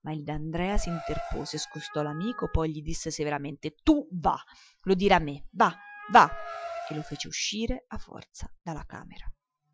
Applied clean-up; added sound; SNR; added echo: classical method Wiener filter.